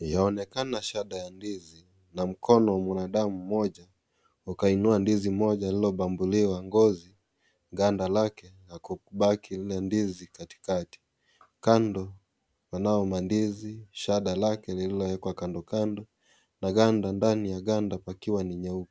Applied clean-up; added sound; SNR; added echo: none; none; none; none.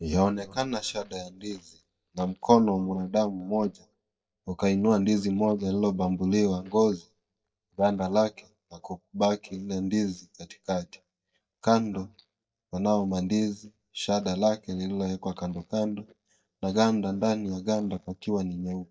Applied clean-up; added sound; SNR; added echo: neural mask model DeepFilterNet 3.